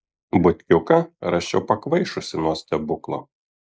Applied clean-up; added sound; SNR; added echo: neural mask model Resemble Enhance denoiser.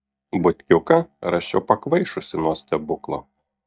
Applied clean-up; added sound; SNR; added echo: neural mask model DeepFilterNet 3.